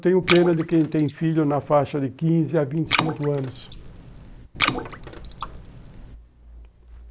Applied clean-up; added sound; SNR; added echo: neural mask model Resemble Enhance denoiser.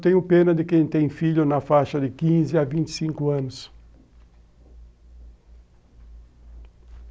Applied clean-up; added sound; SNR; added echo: none; none; none; none.